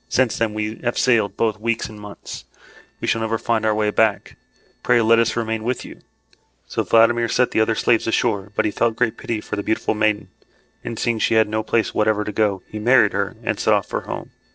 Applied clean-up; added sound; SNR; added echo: neural separator model SepFormer DNS4.